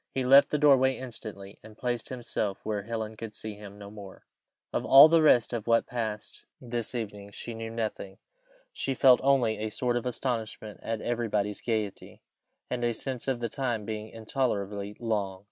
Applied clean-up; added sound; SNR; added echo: none; none; none; none.